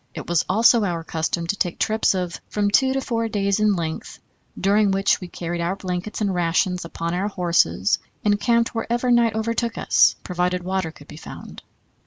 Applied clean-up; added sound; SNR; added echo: none; none; none; none.